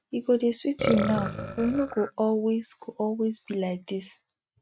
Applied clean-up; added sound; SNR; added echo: neural mask model RNNoise.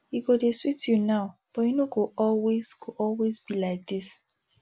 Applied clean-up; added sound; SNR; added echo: none; none; none; none.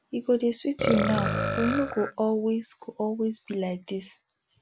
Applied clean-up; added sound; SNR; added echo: none; Burping, eructation; 3 dB; none.